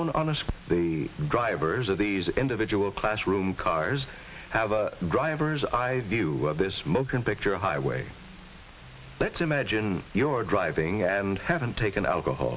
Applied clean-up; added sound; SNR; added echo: none; none; none; none.